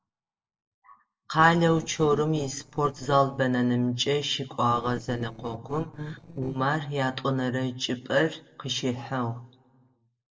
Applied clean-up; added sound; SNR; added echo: neural separator model SepFormer DNS4.